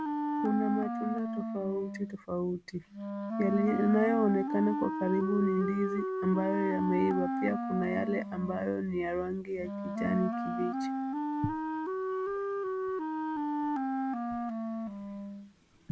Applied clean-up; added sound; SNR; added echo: none; Wind instrument, woodwind instrument; 1 dB; none.